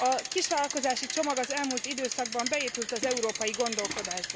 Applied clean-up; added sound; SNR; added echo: none; Bicycle; 4 dB; none.